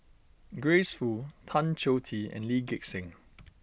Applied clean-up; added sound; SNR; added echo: none; none; none; none.